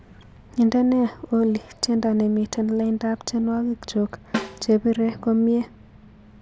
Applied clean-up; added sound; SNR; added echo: none; Snare drum; 11 dB; none.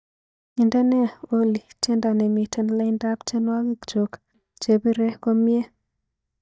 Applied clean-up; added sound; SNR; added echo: neural mask model DeepFilterNet 3.